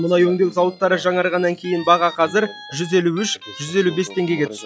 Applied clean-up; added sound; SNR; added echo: classical method log-MMSE.